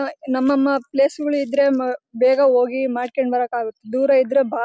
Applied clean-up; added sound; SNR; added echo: none; none; none; none.